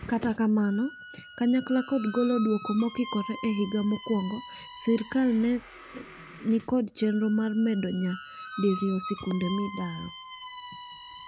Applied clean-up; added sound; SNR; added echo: none; Squeak; 14 dB; none.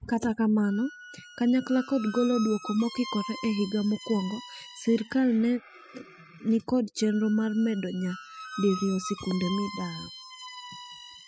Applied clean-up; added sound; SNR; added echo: classical method spectral subtraction.